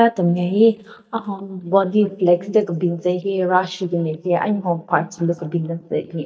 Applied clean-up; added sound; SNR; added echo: neural mask model DeepFilterNet 3.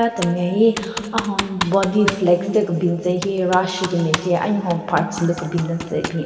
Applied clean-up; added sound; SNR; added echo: none; Computer keyboard; 11 dB; reverberation time 2.4 s.